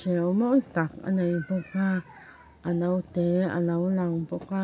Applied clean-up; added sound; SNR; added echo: none; none; none; none.